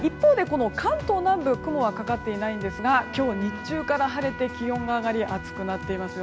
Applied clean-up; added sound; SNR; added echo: none; Trumpet; 15 dB; none.